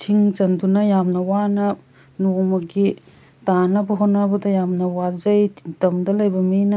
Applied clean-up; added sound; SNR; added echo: none; none; none; none.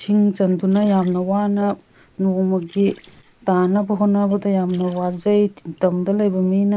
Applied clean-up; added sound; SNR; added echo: neural mask model Resemble Enhance denoiser.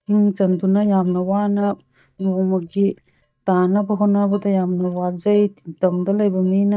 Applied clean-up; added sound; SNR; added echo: neural mask model DeepFilterNet 3.